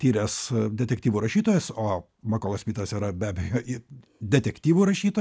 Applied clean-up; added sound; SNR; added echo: none; none; none; none.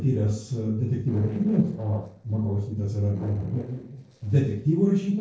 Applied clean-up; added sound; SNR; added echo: neural separator model SepFormer DNS4.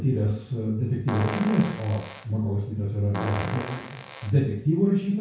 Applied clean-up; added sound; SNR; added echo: none; Fart; 11 dB; reverberation time 0.6 s.